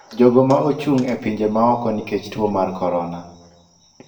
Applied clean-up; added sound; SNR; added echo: none; none; none; reverberation time 0.6 s.